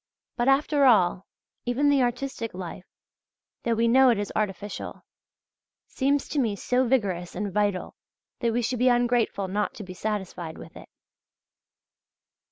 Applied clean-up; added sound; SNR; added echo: none; none; none; none.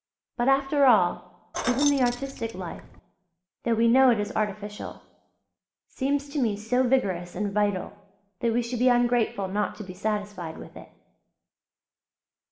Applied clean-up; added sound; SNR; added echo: none; Keys jangling; 8 dB; reverberation time 0.7 s.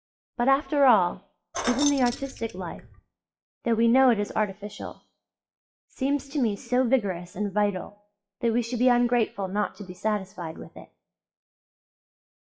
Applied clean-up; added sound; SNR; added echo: classical method WPE with log-MMSE.